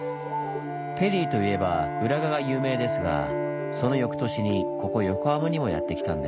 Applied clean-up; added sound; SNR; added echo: none; Bowed string instrument; 12 dB; none.